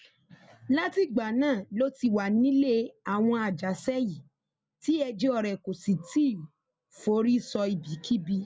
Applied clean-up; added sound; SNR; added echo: none; none; none; none.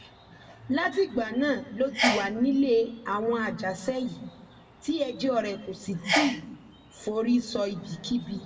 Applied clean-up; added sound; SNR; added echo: none; Sneeze; 8 dB; reverberation time 0.8 s.